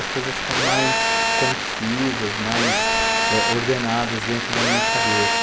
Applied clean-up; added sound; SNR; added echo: none; Telephone; -5 dB; none.